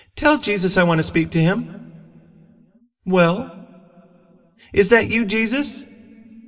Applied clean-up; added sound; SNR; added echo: none; none; none; reverberation time 2.0 s.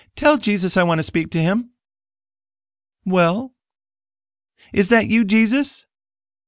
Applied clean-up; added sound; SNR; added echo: none; none; none; none.